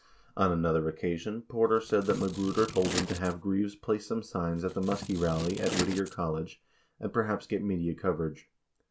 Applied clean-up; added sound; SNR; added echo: none; Scissors; 8 dB; none.